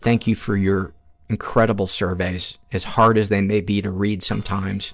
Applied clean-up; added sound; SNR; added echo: neural separator model SepFormer DNS4.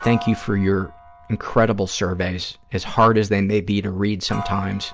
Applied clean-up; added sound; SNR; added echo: none; Piano; 17 dB; none.